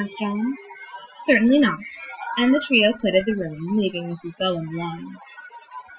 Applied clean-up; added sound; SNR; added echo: classical method Wiener filter.